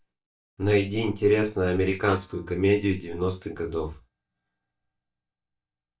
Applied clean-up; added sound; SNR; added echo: neural mask model DeepFilterNet 3.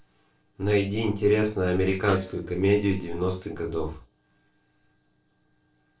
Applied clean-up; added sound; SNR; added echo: neural separator model SepFormer DNS4.